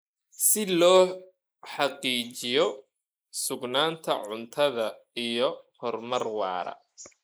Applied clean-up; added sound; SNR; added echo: neural mask model Resemble Enhance denoiser.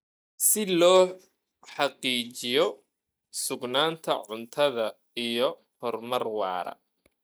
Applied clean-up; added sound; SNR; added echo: neural mask model DeepFilterNet 3.